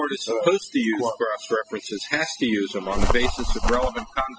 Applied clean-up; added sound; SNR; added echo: classical method spectral subtraction.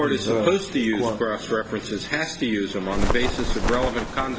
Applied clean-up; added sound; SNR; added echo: none; Bird; 2 dB; none.